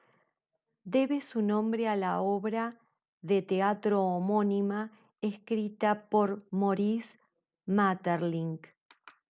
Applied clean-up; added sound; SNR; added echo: none; none; none; none.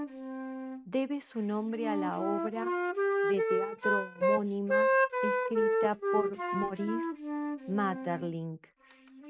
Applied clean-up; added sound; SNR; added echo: neural mask model RNNoise.